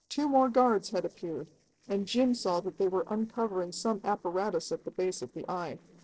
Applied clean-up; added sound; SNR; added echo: neural separator model SepFormer DNS4.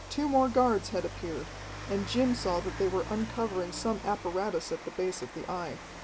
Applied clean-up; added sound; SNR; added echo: none; Rain; 11 dB; none.